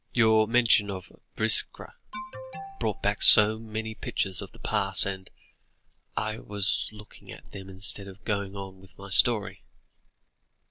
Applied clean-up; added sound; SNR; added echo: none; Alarm; 13 dB; none.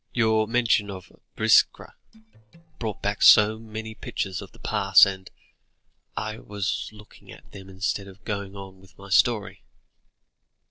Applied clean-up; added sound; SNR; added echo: neural separator model SepFormer DNS4.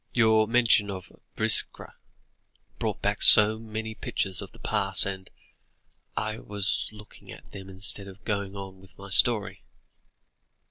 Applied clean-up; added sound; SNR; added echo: none; none; none; none.